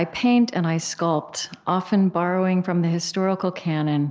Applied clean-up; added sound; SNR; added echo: none; none; none; none.